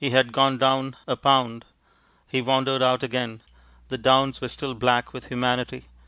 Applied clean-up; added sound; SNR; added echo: none; none; none; none.